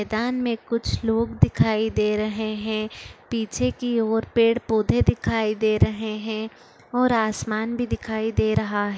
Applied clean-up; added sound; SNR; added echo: none; none; none; none.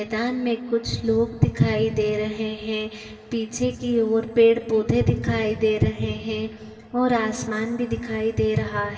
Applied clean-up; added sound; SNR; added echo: none; none; none; reverberation time 2.4 s.